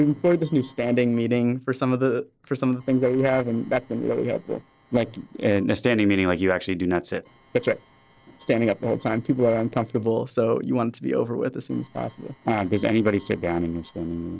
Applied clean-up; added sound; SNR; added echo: neural separator model SepFormer DNS4.